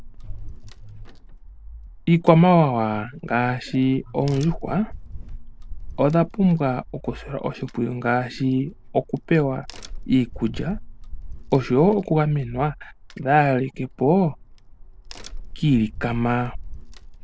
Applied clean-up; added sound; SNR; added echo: none; Crack; 13 dB; none.